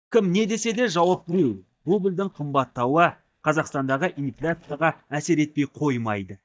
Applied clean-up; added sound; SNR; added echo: neural mask model DeepFilterNet 3.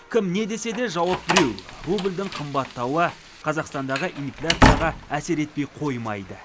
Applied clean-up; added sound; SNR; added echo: none; Slam; 1 dB; none.